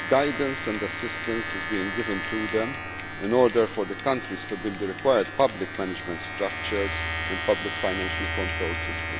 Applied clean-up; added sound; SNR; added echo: none; Domestic sounds, home sounds + Bicycle; 0 dB; none.